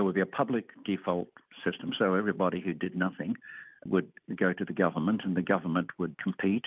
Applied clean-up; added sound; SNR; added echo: none; none; none; none.